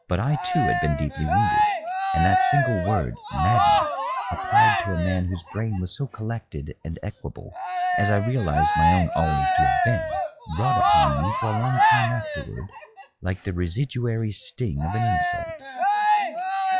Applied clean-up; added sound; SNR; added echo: classical method log-MMSE.